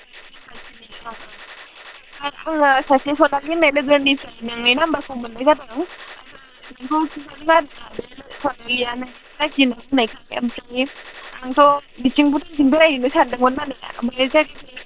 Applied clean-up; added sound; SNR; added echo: neural separator model SepFormer WHAM!.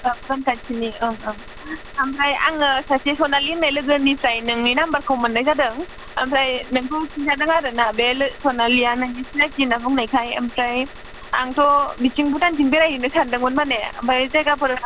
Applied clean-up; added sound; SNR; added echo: none; Gunshot, gunfire; 17 dB; none.